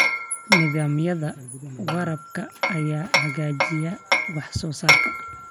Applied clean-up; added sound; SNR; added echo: none; Hammer; -2 dB; none.